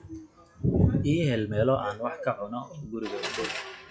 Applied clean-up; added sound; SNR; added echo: classical method WPE with log-MMSE.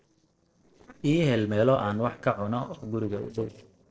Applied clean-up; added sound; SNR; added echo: neural separator model SepFormer DNS4.